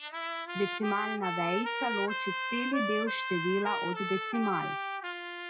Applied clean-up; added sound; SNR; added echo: classical method WPE with log-MMSE.